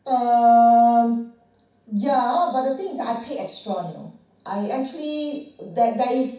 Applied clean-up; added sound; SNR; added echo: none; none; none; reverberation time 0.6 s.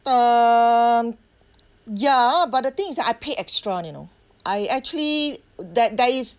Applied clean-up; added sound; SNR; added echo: none; none; none; none.